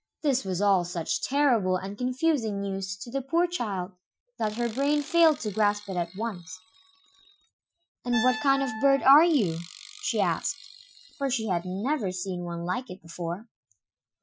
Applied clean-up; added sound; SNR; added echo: classical method Wiener filter.